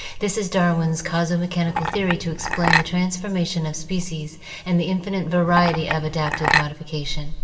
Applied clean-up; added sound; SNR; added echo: none; Chink, clink; 1 dB; reverberation time 2.0 s.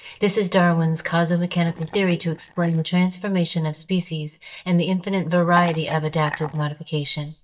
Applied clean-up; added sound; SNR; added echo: neural mask model DeepFilterNet 3.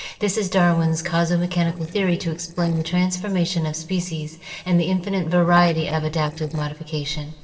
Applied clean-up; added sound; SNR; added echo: neural separator model SepFormer DNS4.